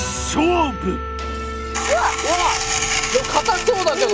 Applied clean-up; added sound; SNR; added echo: none; Wind instrument, woodwind instrument; 11 dB; none.